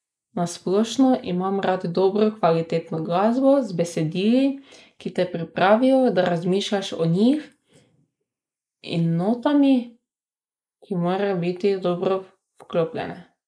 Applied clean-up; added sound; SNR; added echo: neural mask model Resemble Enhance denoiser.